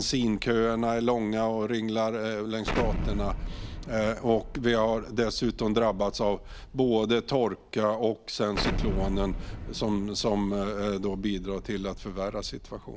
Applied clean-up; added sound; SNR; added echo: none; Explosion; 8 dB; none.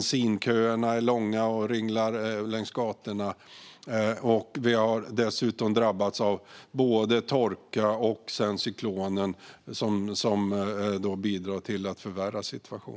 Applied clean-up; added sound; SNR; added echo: none; none; none; none.